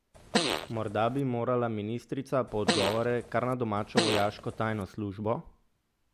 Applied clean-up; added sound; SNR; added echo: none; Fart; 2 dB; none.